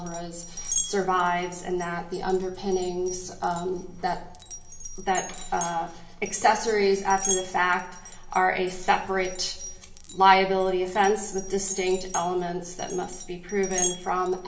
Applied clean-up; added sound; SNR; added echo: none; Glass; 10 dB; reverberation time 1.3 s.